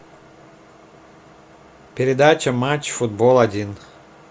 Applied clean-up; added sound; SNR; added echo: none; none; none; none.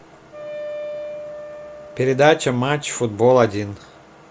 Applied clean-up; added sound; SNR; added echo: none; Wind instrument, woodwind instrument; 13 dB; none.